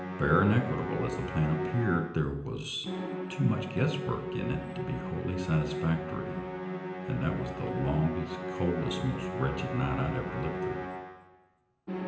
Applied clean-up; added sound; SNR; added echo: none; Musical instrument; 5 dB; reverberation time 0.8 s.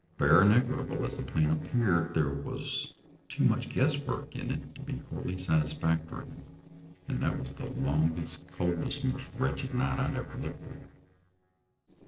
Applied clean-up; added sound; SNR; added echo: neural separator model SepFormer DNS4.